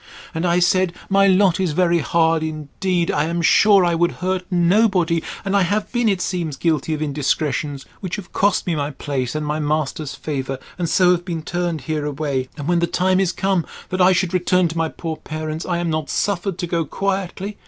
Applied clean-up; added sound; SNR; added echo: none; none; none; none.